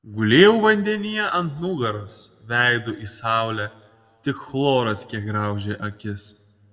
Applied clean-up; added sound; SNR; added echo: none; none; none; reverberation time 1.0 s.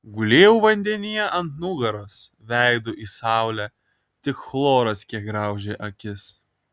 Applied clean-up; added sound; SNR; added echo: none; none; none; none.